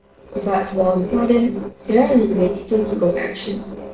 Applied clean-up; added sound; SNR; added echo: neural separator model SepFormer DNS4.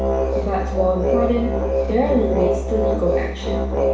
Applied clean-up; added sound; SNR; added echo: none; Musical instrument; -2 dB; reverberation time 0.7 s.